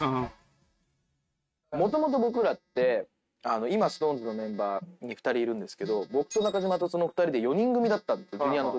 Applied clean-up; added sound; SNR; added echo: neural mask model RNNoise.